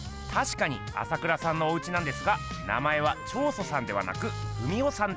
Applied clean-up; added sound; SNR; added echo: none; Trumpet; 12 dB; none.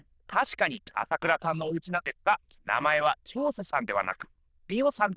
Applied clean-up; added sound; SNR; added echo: neural diffusion model UNIVERSE++.